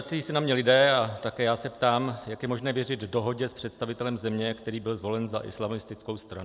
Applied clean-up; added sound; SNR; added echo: none; none; none; none.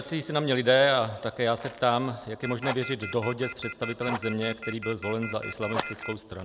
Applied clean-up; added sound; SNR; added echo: none; Fire + Telephone; 11 dB; none.